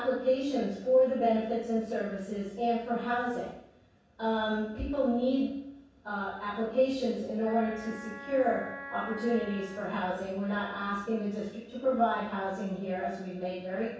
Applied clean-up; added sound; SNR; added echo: none; Wind instrument, woodwind instrument; 14 dB; reverberation time 0.7 s.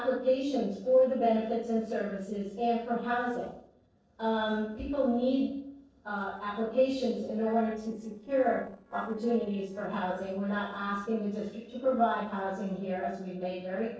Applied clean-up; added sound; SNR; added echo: neural separator model SepFormer DNS4.